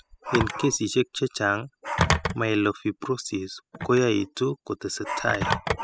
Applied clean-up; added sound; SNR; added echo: classical method spectral subtraction.